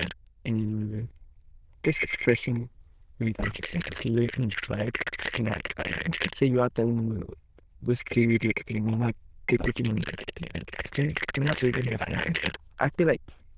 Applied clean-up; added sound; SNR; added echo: neural diffusion model UNIVERSE++.